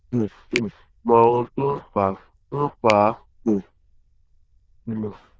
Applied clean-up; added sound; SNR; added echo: neural diffusion model UNIVERSE++.